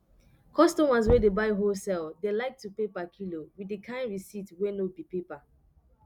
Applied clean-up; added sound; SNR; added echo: none; Knock; 8 dB; none.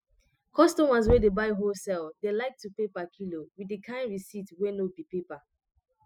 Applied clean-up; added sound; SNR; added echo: classical method spectral subtraction.